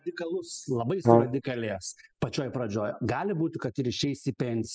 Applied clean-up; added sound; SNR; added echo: classical method spectral subtraction.